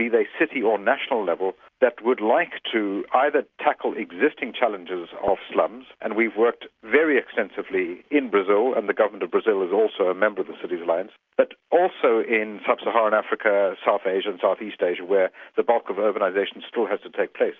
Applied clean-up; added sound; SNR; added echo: none; none; none; none.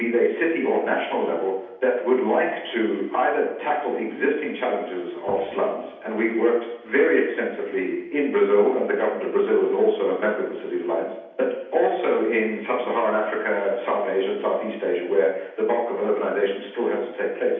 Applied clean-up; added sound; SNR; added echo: none; none; none; reverberation time 0.8 s.